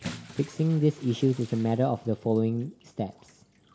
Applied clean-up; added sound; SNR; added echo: none; Bathtub (filling or washing) / Splash, splatter; 19 dB; none.